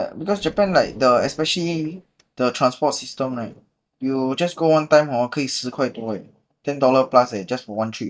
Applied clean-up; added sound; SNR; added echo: neural mask model DeepFilterNet 3.